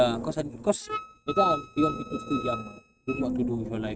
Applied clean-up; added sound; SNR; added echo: neural mask model RNNoise.